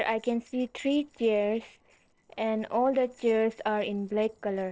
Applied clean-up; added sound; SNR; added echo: neural separator model SepFormer DNS4.